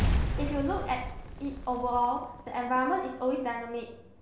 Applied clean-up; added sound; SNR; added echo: none; Explosion; 3 dB; none.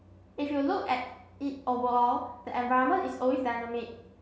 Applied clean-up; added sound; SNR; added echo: none; none; none; none.